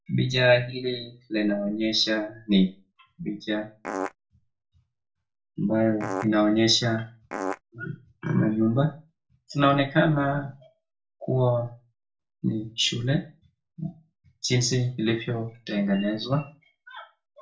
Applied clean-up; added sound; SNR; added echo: none; Fart; 4 dB; reverberation time 0.3 s.